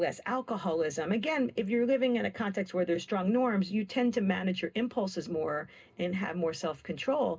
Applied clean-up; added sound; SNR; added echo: none; none; none; reverberation time 0.2 s.